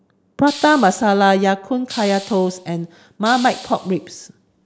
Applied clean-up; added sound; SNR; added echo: none; Hiss; 17 dB; none.